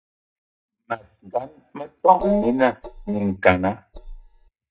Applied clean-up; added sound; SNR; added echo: neural mask model DeepFilterNet 3.